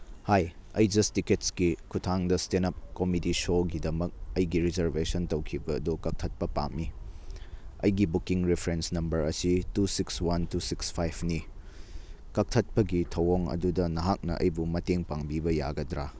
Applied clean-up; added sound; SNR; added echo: none; none; none; none.